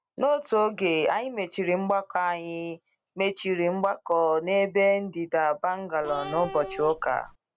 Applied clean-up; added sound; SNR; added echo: none; Cat; 12 dB; none.